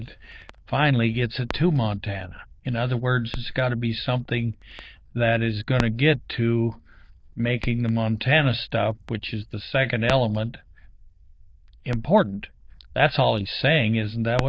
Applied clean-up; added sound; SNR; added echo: neural diffusion model UNIVERSE++.